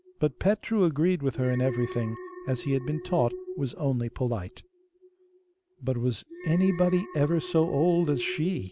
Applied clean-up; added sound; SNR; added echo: none; Alarm; 13 dB; none.